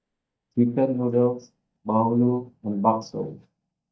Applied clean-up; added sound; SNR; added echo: neural mask model DeepFilterNet 3.